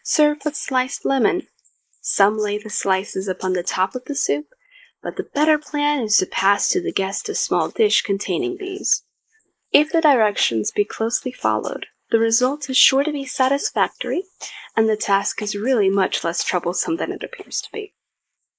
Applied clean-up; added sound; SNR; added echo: neural mask model Resemble Enhance denoiser.